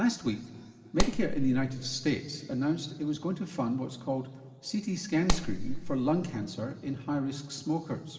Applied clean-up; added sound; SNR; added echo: none; Clapping; -1 dB; reverberation time 2.2 s.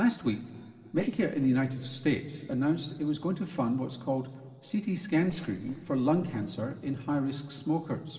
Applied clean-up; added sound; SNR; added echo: neural separator model SepFormer DNS4.